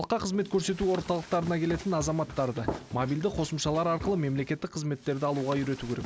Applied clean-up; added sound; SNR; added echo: none; Run; 13 dB; none.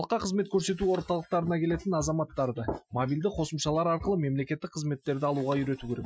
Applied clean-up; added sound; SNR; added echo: classical method Wiener filter.